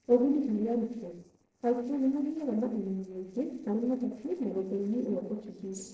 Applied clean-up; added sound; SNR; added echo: neural separator model SepFormer DNS4.